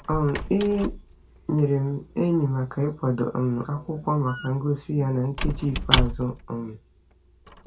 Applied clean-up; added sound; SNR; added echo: none; Squeak / Wood; 6 dB; reverberation time 0.2 s.